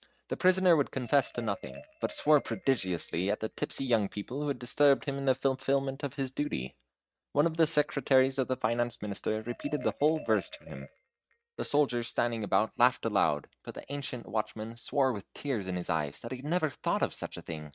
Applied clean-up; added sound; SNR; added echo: neural mask model RNNoise.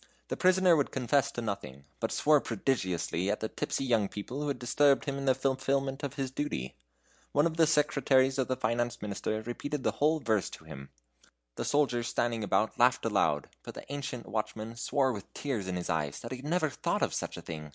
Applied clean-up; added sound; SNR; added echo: none; none; none; none.